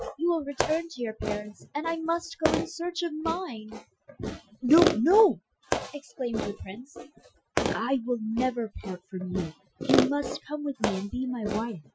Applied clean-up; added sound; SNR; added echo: classical method Wiener filter.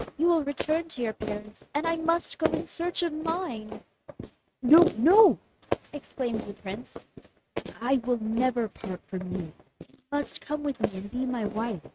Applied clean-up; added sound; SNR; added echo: neural mask model RNNoise.